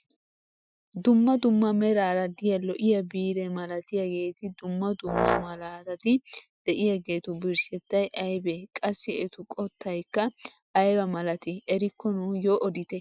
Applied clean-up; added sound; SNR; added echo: classical method Wiener filter.